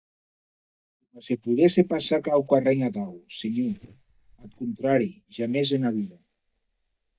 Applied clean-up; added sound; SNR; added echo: neural mask model DeepFilterNet 3.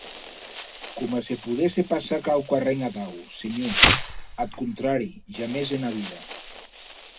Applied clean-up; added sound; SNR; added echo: none; Insect; 2 dB; reverberation time 0.2 s.